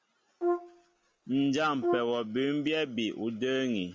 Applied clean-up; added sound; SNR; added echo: none; Brass instrument; 4 dB; none.